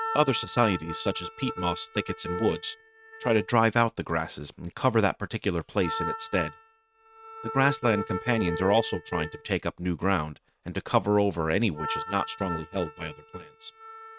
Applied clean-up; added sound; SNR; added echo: neural mask model RNNoise.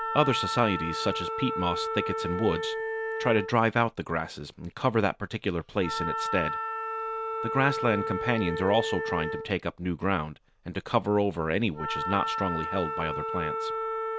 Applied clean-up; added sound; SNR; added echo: none; Wind instrument, woodwind instrument; 4 dB; none.